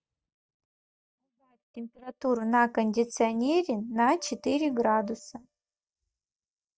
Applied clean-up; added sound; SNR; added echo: neural mask model DeepFilterNet 3.